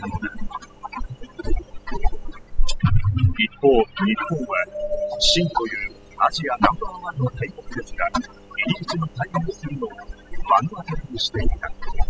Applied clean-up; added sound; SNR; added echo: classical method spectral subtraction.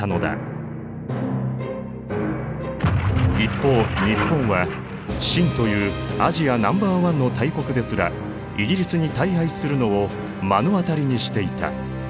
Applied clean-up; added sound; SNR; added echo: none; none; none; none.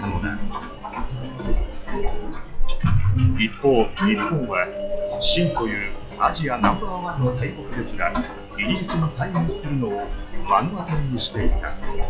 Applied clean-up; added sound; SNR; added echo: classical method log-MMSE.